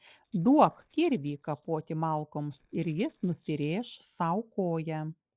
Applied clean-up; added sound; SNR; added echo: neural separator model SepFormer DNS4.